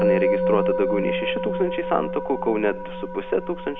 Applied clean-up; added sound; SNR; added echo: none; Musical instrument; 0 dB; none.